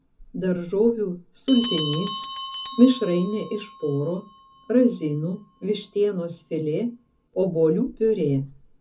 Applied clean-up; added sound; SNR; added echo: none; Bell; 8 dB; reverberation time 0.3 s.